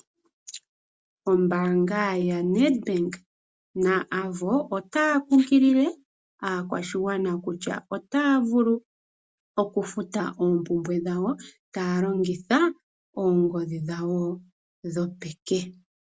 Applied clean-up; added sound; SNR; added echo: none; none; none; none.